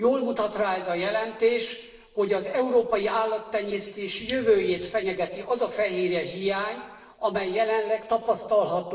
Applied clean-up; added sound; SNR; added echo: neural separator model SepFormer DNS4.